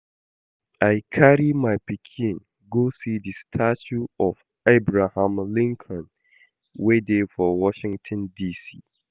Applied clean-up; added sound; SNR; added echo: none; none; none; none.